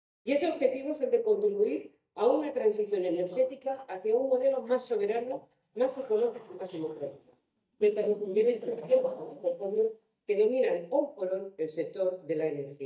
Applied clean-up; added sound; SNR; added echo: neural mask model DeepFilterNet 3.